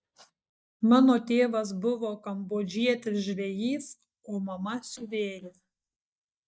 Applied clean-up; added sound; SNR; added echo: neural mask model DeepFilterNet 3.